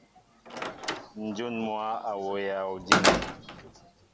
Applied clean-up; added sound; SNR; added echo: none; Slam; -4 dB; none.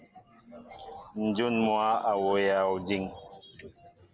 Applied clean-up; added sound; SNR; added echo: none; none; none; none.